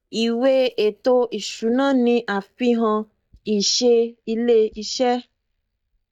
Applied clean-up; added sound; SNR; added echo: neural mask model DeepFilterNet 3.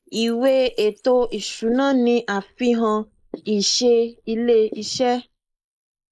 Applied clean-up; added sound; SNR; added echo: neural mask model Resemble Enhance denoiser.